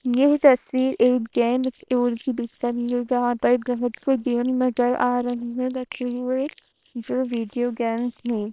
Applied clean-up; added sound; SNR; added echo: neural separator model SepFormer WHAM!.